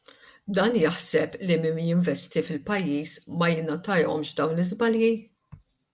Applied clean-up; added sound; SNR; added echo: none; none; none; none.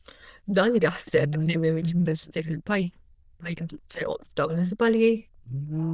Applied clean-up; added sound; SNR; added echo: neural diffusion model UNIVERSE++.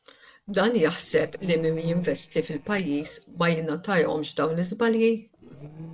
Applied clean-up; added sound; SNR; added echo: neural separator model SepFormer DNS4.